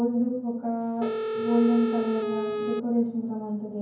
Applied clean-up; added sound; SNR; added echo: none; Telephone; 3 dB; reverberation time 0.9 s.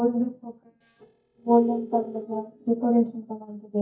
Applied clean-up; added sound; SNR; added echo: neural mask model DeepFilterNet 3.